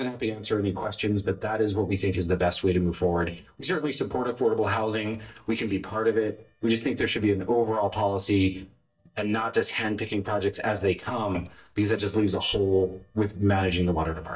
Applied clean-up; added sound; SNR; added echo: neural mask model DeepFilterNet 3.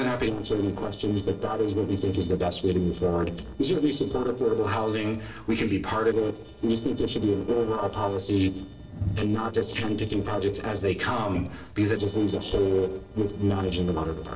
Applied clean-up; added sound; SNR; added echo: neural separator model SepFormer DNS4.